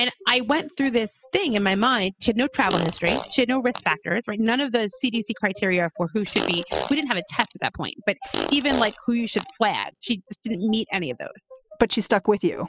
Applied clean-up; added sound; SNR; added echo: classical method spectral subtraction.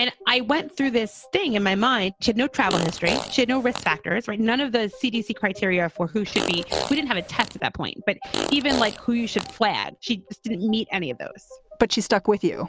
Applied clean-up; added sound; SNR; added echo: none; Fart; 6 dB; none.